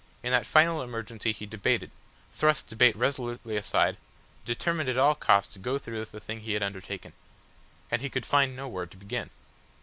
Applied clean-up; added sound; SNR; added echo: none; none; none; none.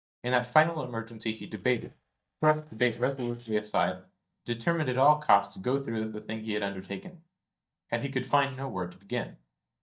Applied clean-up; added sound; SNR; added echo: neural mask model DeepFilterNet 3.